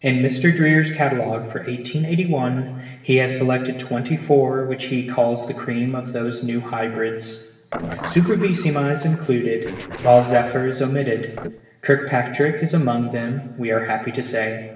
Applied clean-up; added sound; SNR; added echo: neural separator model SepFormer DNS4.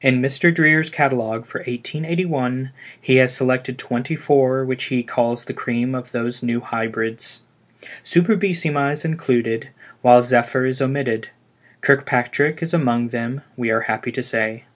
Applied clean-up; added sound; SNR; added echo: none; none; none; none.